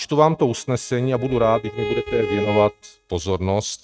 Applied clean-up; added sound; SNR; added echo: neural mask model RNNoise.